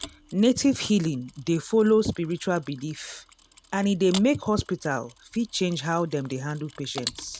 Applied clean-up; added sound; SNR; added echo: none; Mechanisms; 18 dB; none.